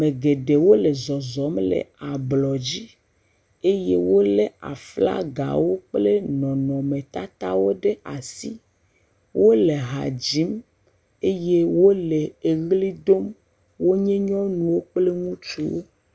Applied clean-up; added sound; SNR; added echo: none; none; none; none.